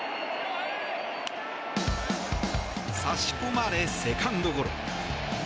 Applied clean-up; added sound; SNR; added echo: none; Wind instrument, woodwind instrument; 14 dB; none.